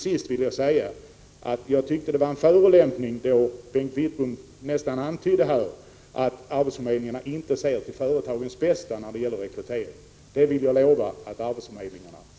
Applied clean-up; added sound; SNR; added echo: none; none; none; none.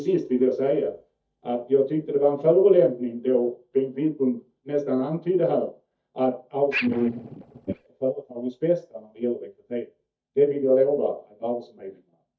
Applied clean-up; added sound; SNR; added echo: neural mask model DeepFilterNet 3.